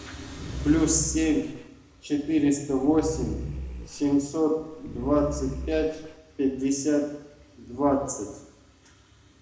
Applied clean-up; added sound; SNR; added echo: none; Growling; 8 dB; reverberation time 0.9 s.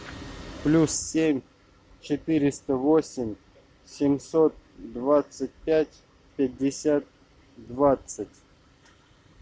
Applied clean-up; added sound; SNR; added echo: none; none; none; none.